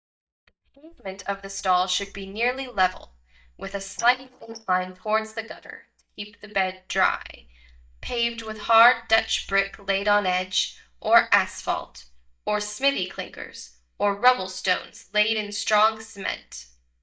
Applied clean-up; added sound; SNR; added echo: neural mask model DeepFilterNet 3.